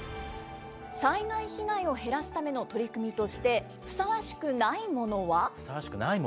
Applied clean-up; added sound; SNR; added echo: none; none; none; none.